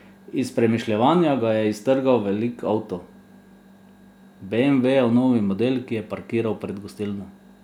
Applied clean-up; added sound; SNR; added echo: none; none; none; none.